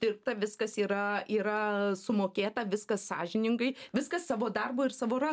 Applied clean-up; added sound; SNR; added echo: none; none; none; none.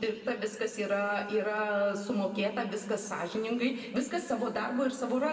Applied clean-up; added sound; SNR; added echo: none; none; none; reverberation time 2.0 s.